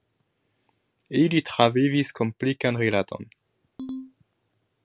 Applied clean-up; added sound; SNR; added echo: none; Ringtone; 12 dB; none.